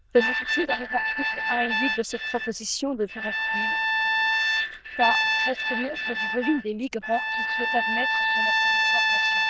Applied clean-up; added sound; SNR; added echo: neural diffusion model UNIVERSE++.